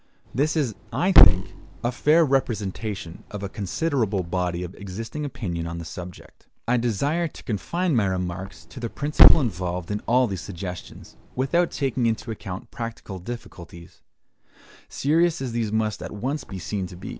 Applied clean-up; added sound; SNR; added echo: none; Thump, thud; -1 dB; none.